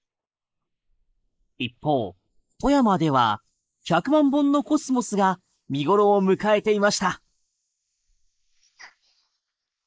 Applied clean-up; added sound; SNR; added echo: neural mask model Resemble Enhance denoiser.